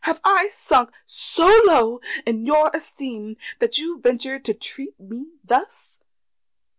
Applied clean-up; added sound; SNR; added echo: none; none; none; none.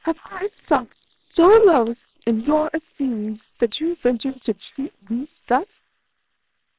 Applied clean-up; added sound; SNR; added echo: neural separator model SepFormer WHAMR!.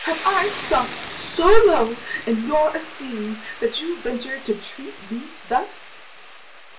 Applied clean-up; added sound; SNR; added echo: none; Boiling / Hiss; 15 dB; reverberation time 0.2 s.